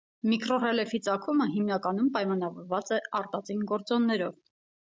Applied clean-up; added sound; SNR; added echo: none; none; none; none.